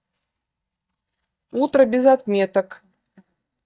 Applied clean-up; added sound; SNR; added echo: neural mask model DeepFilterNet 3.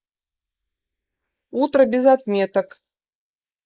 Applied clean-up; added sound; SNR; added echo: neural mask model Resemble Enhance denoiser.